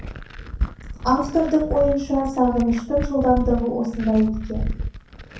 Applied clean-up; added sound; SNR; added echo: none; Glass; 7 dB; reverberation time 0.6 s.